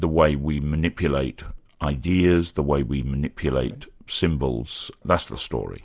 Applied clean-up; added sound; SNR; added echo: none; none; none; none.